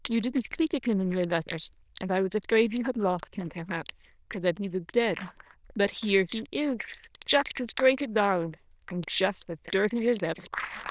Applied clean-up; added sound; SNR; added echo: neural diffusion model UNIVERSE++.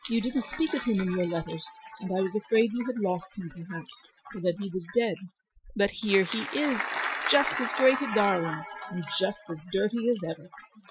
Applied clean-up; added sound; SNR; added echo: classical method Wiener filter.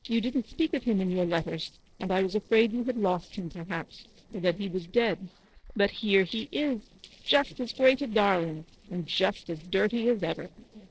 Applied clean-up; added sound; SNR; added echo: neural separator model SepFormer DNS4.